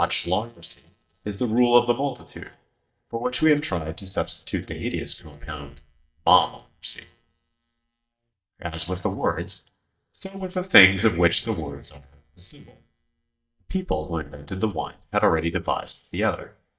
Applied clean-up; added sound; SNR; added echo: neural mask model DeepFilterNet 3.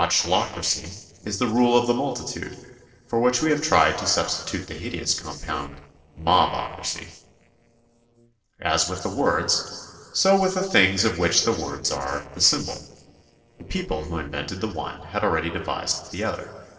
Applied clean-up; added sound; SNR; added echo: neural separator model SepFormer DNS4.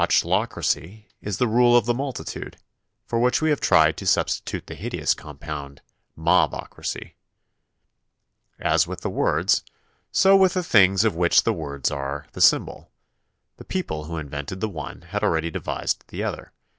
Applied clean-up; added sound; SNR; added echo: none; none; none; none.